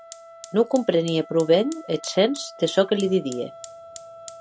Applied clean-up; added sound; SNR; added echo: none; Fire + Wind instrument, woodwind instrument; 18 dB; none.